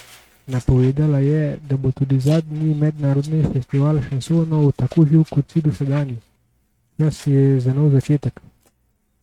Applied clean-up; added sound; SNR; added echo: neural mask model RNNoise.